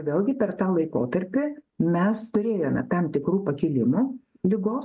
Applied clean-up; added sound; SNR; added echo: none; none; none; none.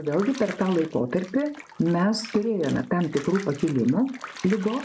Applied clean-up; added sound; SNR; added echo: none; Bathtub (filling or washing); 17 dB; none.